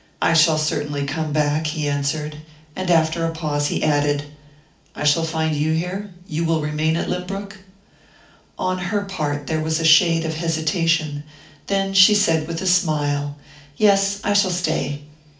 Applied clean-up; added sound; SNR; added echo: none; none; none; reverberation time 0.4 s.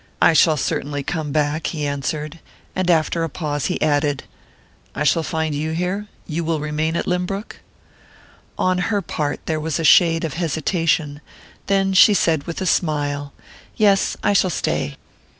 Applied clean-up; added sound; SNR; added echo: none; none; none; none.